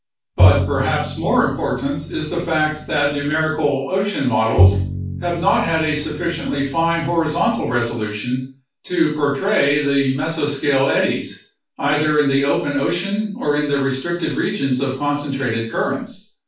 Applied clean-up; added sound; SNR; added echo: none; Bowed string instrument; 2 dB; reverberation time 0.3 s.